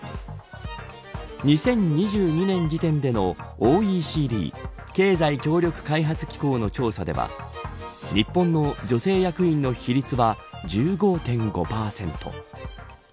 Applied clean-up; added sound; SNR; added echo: none; none; none; none.